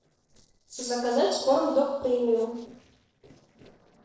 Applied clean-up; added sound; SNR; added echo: neural separator model SepFormer DNS4.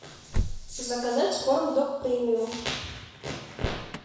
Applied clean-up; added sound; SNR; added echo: none; Motor vehicle (road); 7 dB; reverberation time 1.0 s.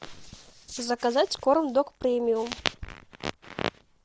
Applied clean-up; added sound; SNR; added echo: none; none; none; none.